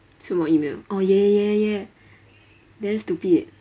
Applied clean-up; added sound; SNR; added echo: none; none; none; none.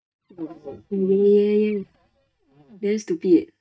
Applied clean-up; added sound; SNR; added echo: neural mask model DeepFilterNet 3.